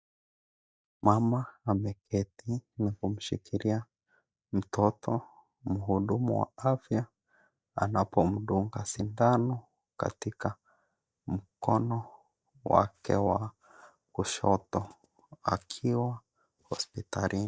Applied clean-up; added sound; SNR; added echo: neural mask model DeepFilterNet 3.